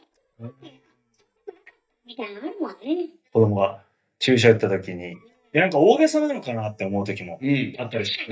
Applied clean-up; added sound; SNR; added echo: neural mask model DeepFilterNet 3.